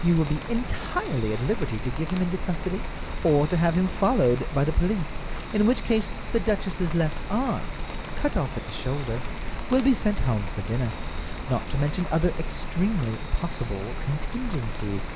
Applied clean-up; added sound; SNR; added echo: none; Rain; 4 dB; none.